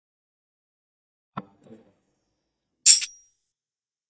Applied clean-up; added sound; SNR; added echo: neural mask model DeepFilterNet 3.